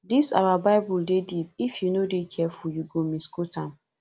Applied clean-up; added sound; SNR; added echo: none; none; none; none.